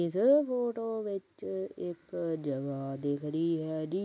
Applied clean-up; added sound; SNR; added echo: neural mask model Resemble Enhance denoiser.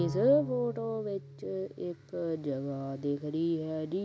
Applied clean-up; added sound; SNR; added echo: none; Bowed string instrument; 12 dB; none.